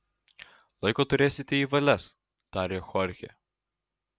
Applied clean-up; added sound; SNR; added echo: none; none; none; none.